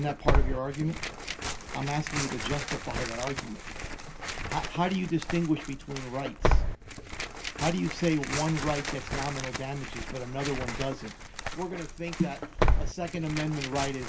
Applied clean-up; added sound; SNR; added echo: none; Tearing; -2 dB; reverberation time 0.2 s.